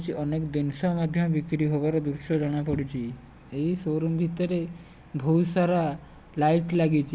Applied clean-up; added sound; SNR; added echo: none; none; none; none.